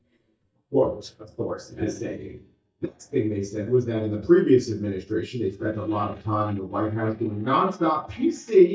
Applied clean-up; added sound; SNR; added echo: neural mask model DeepFilterNet 3.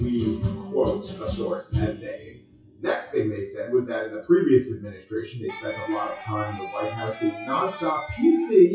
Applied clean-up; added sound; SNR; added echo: classical method WPE with log-MMSE.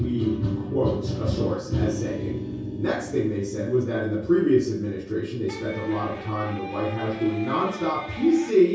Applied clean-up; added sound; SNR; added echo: none; Electric guitar; 13 dB; reverberation time 0.6 s.